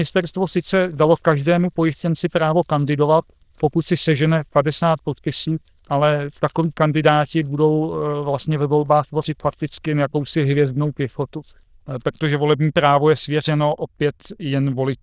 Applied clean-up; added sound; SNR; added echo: neural diffusion model UNIVERSE++.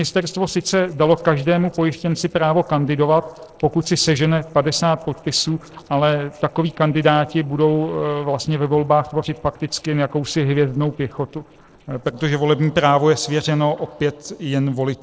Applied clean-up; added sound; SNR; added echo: neural separator model SepFormer DNS4.